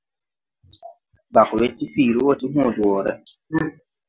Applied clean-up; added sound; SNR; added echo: none; none; none; none.